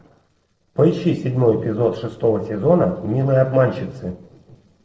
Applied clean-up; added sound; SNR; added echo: neural separator model SepFormer DNS4.